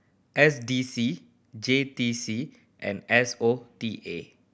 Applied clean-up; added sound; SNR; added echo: none; none; none; none.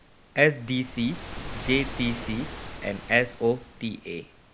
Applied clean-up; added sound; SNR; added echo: none; Waves, surf; 11 dB; none.